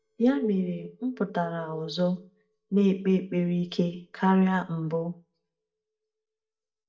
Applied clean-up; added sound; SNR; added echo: neural mask model DeepFilterNet 3.